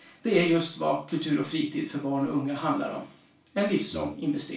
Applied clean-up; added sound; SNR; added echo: none; none; none; reverberation time 0.3 s.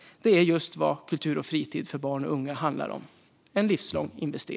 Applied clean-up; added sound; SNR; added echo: none; none; none; none.